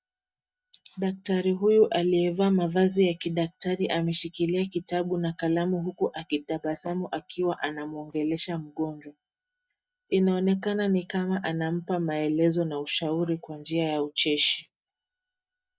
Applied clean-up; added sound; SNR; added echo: neural mask model DeepFilterNet 3.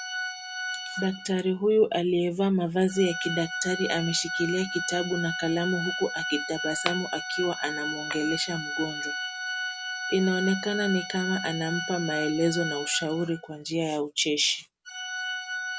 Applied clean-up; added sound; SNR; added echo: none; Organ; 6 dB; none.